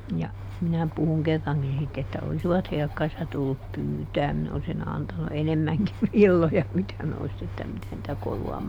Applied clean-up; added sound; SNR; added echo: none; Bird; 16 dB; none.